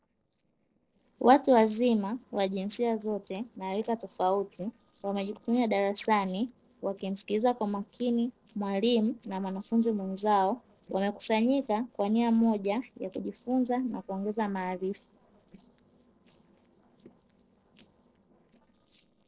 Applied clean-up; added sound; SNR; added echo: neural separator model SepFormer DNS4.